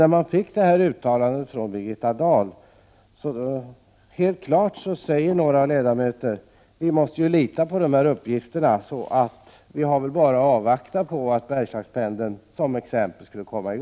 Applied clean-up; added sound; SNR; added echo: none; none; none; none.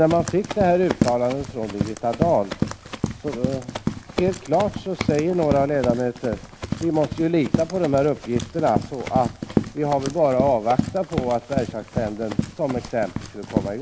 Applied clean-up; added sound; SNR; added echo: none; Run; 5 dB; none.